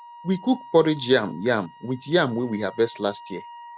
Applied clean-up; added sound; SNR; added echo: none; Wind instrument, woodwind instrument; 19 dB; none.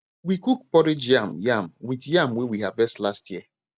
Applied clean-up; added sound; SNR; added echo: none; none; none; none.